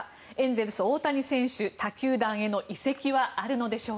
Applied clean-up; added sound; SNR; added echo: none; none; none; none.